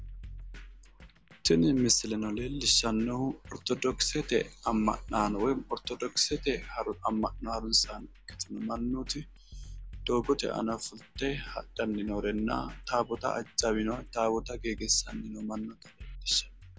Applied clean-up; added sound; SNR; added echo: none; Drum kit; 13 dB; none.